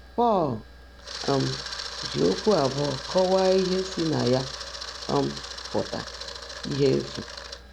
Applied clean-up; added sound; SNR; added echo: none; Camera; 10 dB; none.